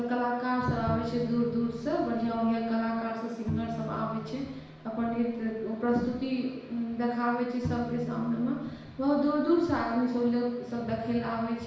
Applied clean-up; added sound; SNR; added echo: none; Bowed string instrument; 11 dB; reverberation time 1.0 s.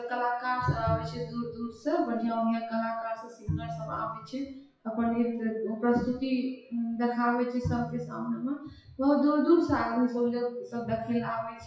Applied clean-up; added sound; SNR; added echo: classical method WPE with log-MMSE.